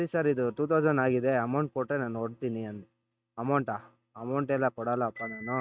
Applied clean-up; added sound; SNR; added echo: neural mask model RNNoise.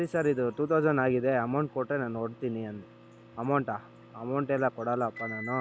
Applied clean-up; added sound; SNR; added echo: none; Microwave oven; 18 dB; none.